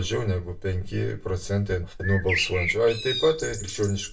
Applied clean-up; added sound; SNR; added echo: none; Bird; 6 dB; reverberation time 0.1 s.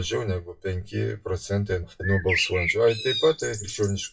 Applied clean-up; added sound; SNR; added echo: classical method WPE with log-MMSE.